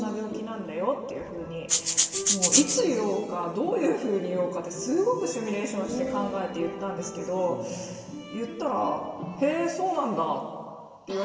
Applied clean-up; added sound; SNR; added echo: none; Rattle (instrument); -5 dB; reverberation time 1.8 s.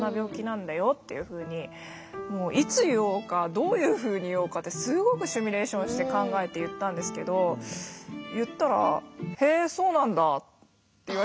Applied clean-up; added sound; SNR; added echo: none; none; none; none.